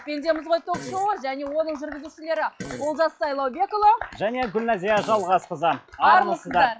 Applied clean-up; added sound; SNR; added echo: classical method log-MMSE.